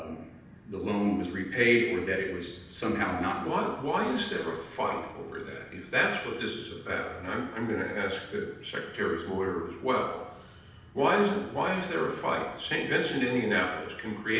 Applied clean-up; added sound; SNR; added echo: none; none; none; reverberation time 0.9 s.